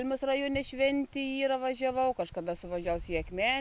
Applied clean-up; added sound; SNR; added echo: none; none; none; none.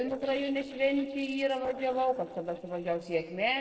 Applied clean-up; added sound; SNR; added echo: neural separator model SepFormer DNS4.